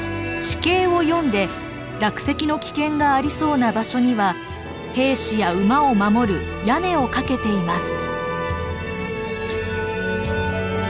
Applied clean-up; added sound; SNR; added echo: none; Wind instrument, woodwind instrument + Keyboard (musical); 19 dB; none.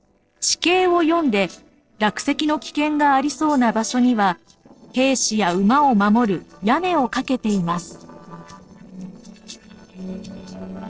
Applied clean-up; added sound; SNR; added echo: neural separator model SepFormer DNS4.